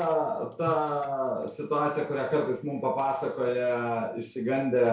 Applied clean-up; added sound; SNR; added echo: none; none; none; reverberation time 0.3 s.